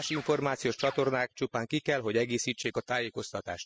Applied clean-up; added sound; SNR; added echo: classical method spectral subtraction.